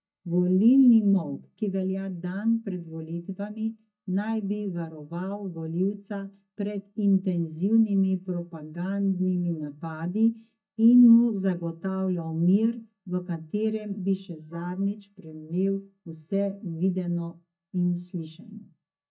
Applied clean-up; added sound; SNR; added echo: neural mask model DeepFilterNet 3.